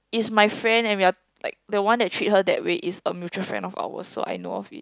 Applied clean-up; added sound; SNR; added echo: none; none; none; none.